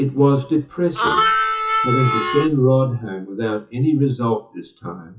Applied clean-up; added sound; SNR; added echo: classical method WPE with log-MMSE.